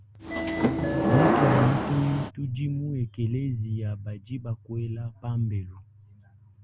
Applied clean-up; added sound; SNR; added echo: none; Subway, metro, underground / Sliding door; -4 dB; none.